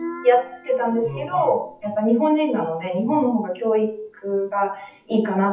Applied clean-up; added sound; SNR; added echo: classical method WPE with log-MMSE.